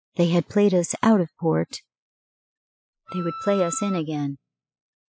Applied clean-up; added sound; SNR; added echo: classical method spectral subtraction.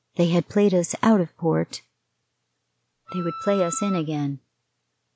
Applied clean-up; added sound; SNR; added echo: none; Wind instrument, woodwind instrument; 11 dB; none.